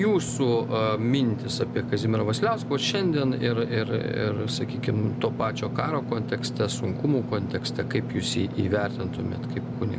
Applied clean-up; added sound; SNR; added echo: none; Engine / Mechanisms; 5 dB; none.